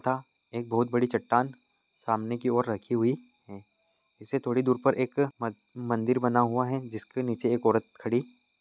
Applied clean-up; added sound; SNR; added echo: none; none; none; none.